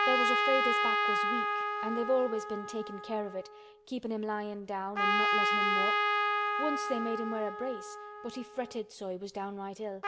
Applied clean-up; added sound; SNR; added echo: none; Trumpet; -4 dB; none.